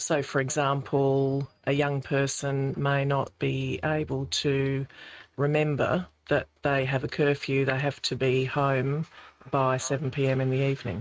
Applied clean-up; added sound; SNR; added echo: neural mask model RNNoise.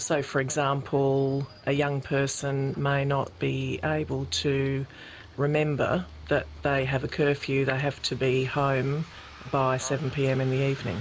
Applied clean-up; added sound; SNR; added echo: none; Fixed-wing aircraft, airplane + Bus; 20 dB; none.